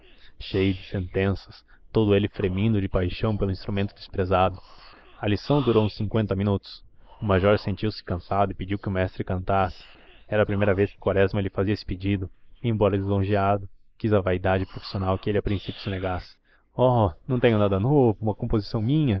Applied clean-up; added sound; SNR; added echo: neural mask model Resemble Enhance denoiser.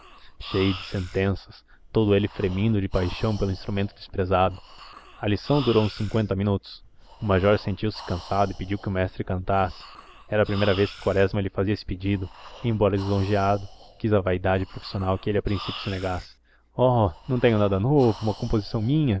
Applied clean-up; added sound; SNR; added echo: none; Breathing; 18 dB; none.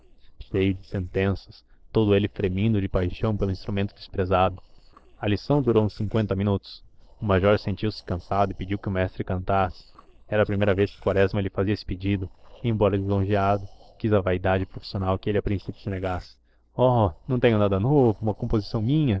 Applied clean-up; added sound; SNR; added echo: neural separator model SepFormer DNS4.